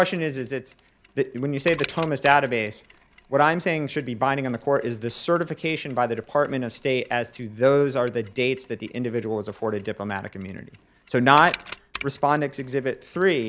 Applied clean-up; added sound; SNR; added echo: none; Mechanisms; 18 dB; none.